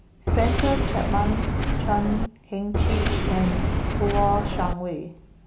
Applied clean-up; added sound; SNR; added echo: none; Subway, metro, underground; -4 dB; none.